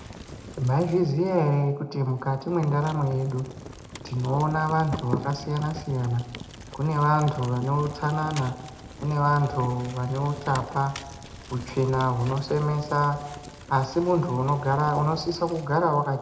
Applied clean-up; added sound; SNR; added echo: none; Fire; 16 dB; reverberation time 0.6 s.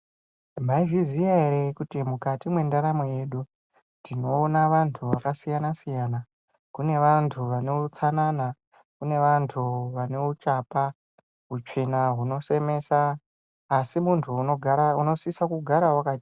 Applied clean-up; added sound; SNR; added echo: none; none; none; none.